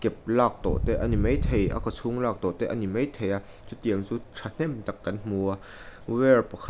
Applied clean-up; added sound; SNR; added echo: none; none; none; none.